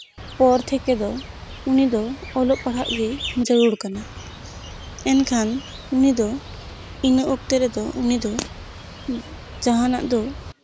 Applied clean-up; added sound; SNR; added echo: none; Boat, Water vehicle; 15 dB; none.